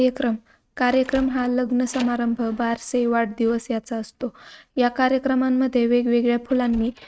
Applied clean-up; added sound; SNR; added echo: neural mask model RNNoise.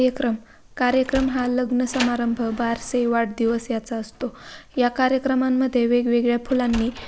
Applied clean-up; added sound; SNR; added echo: none; Sliding door; 17 dB; none.